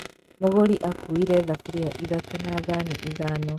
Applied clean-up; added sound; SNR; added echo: neural mask model RNNoise.